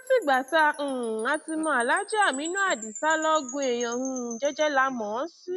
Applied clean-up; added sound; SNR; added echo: none; Wind chime; 17 dB; none.